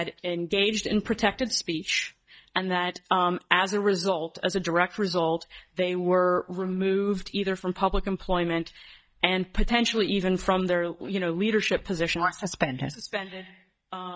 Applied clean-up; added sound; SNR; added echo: neural mask model DeepFilterNet 3.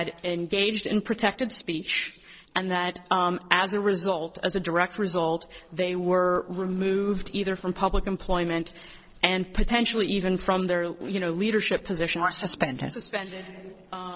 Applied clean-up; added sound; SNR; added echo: neural separator model SepFormer DNS4.